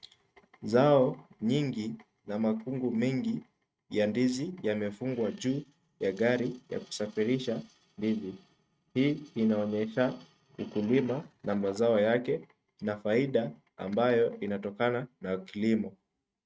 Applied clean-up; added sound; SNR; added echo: neural mask model RNNoise.